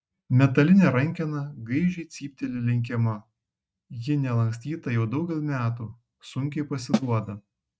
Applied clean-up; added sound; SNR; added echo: neural mask model RNNoise.